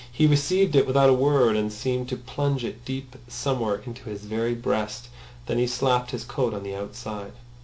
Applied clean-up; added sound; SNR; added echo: none; none; none; none.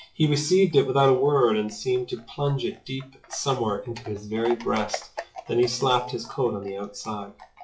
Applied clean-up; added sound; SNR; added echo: classical method WPE with log-MMSE.